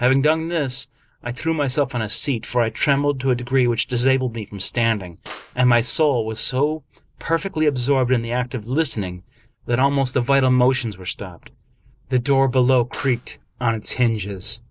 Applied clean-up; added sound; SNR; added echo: neural separator model SepFormer DNS4.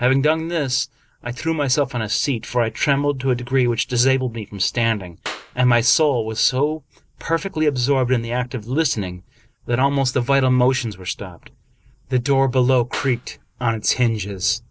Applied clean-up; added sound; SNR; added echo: none; Clapping; 17 dB; none.